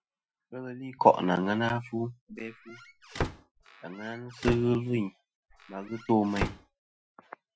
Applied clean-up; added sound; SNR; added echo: classical method Wiener filter.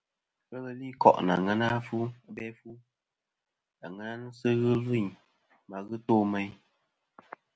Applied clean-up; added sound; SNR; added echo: none; none; none; none.